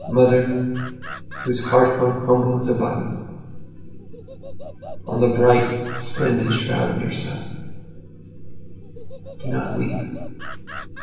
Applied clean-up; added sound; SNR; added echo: none; Animal; 17 dB; reverberation time 1.1 s.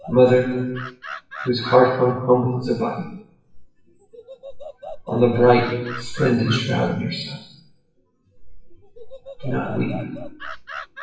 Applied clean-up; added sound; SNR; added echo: classical method WPE with log-MMSE.